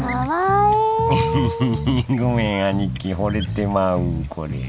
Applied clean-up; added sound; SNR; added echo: none; none; none; none.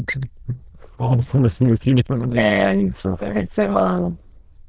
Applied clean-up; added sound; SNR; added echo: neural diffusion model UNIVERSE++.